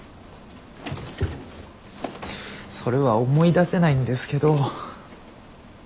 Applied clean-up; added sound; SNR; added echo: none; none; none; none.